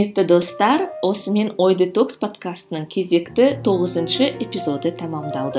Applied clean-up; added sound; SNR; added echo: none; none; none; none.